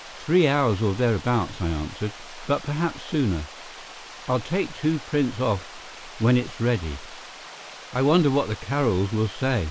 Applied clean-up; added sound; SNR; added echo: none; Water; 17 dB; none.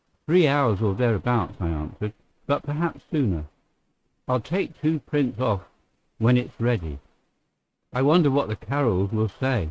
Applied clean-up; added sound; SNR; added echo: neural mask model RNNoise.